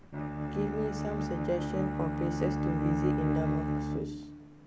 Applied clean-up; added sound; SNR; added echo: none; Bowed string instrument; -4 dB; none.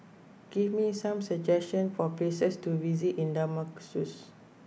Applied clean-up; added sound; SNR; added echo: none; none; none; none.